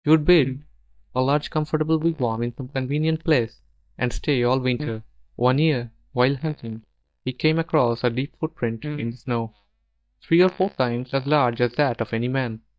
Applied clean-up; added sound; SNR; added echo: neural mask model DeepFilterNet 3.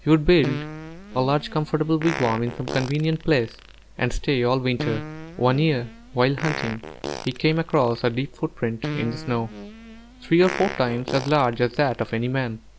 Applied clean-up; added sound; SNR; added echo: none; Fart; 12 dB; none.